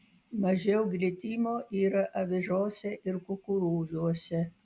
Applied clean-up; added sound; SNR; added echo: none; none; none; none.